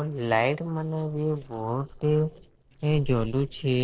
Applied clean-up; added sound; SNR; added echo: neural separator model SepFormer DNS4.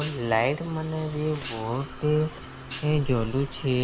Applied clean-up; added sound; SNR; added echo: none; Hi-hat + Bird; 13 dB; none.